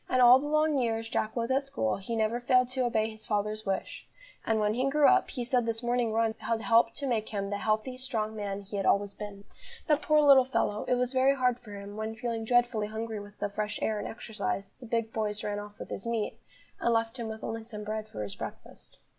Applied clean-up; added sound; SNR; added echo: none; none; none; none.